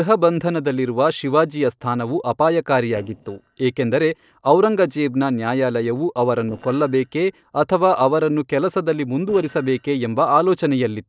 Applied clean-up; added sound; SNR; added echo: neural separator model SepFormer DNS4.